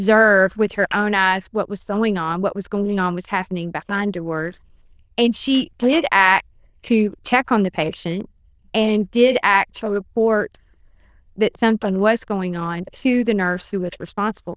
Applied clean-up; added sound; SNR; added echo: neural diffusion model UNIVERSE++.